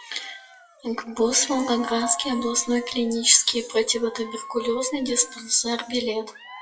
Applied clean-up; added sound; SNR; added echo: classical method WPE with log-MMSE.